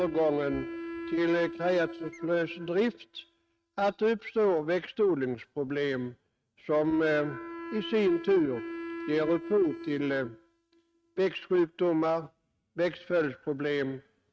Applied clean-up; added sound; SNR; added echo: neural mask model RNNoise.